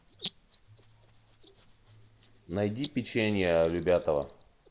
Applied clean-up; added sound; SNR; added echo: none; Bird; 6 dB; none.